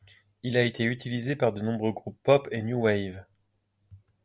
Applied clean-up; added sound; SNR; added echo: none; none; none; none.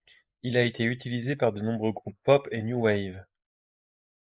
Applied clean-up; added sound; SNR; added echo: neural mask model Resemble Enhance denoiser.